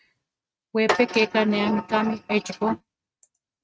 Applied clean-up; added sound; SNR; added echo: neural mask model RNNoise.